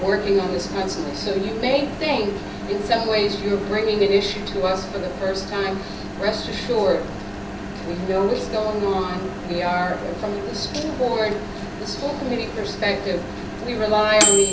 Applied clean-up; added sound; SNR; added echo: none; Microwave oven; 6 dB; reverberation time 0.5 s.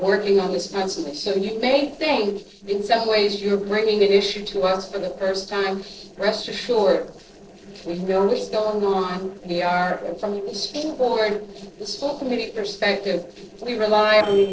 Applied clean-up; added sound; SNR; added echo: neural separator model SepFormer DNS4.